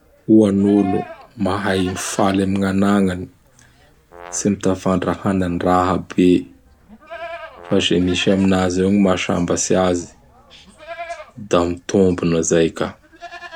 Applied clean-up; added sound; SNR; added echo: none; Brass instrument + Livestock, farm animals, working animals; 20 dB; none.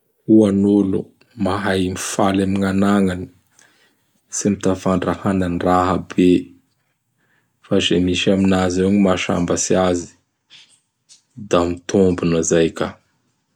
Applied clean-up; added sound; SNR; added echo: none; none; none; none.